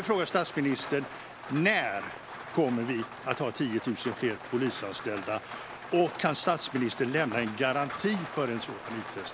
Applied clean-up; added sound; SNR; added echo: none; Rain; 11 dB; none.